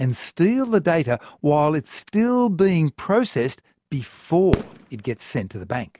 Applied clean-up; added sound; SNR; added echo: none; Fireworks; 10 dB; none.